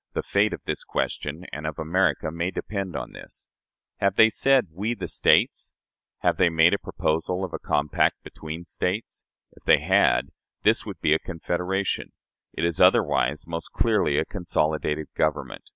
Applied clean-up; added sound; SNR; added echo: none; none; none; none.